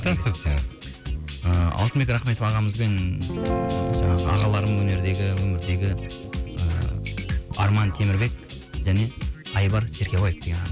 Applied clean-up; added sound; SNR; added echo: none; Guitar; 12 dB; none.